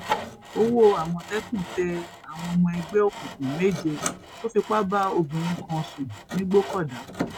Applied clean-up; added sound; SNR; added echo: none; Sawing; 11 dB; none.